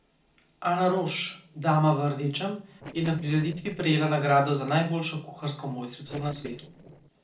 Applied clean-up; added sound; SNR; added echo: neural separator model SepFormer DNS4.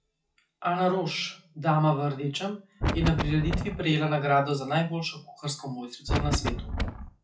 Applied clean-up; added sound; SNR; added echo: classical method WPE with log-MMSE.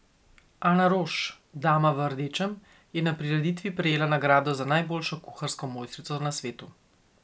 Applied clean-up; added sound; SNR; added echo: none; none; none; none.